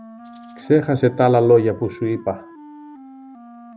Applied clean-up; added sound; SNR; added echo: none; Rattle (instrument) + Wind instrument, woodwind instrument; 19 dB; none.